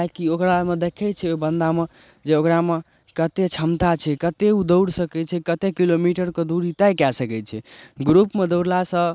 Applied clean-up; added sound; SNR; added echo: none; none; none; none.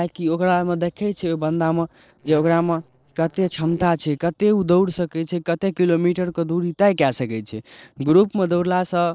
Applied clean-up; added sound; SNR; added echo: neural separator model SepFormer DNS4.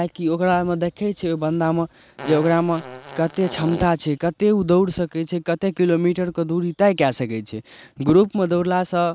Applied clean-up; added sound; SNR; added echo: none; Fart; 14 dB; none.